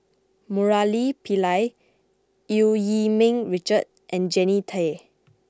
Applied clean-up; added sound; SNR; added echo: none; none; none; none.